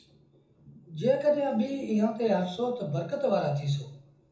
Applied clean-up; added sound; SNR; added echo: none; none; none; reverberation time 0.7 s.